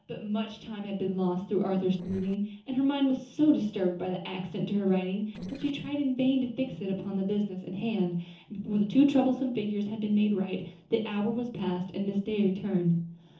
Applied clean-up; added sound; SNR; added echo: neural separator model SepFormer DNS4.